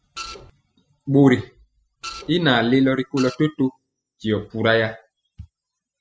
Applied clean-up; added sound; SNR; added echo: classical method spectral subtraction.